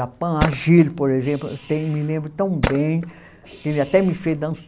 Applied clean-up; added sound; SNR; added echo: none; Tools; 10 dB; none.